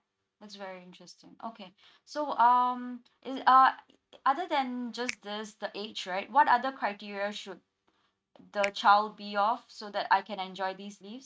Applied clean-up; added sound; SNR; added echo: neural mask model RNNoise.